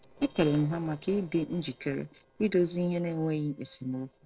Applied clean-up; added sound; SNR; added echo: neural separator model SepFormer DNS4.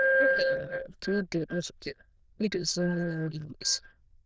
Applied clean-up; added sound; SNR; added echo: neural diffusion model UNIVERSE++.